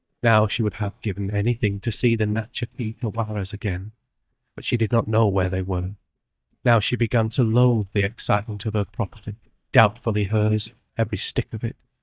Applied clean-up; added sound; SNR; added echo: neural mask model DeepFilterNet 3.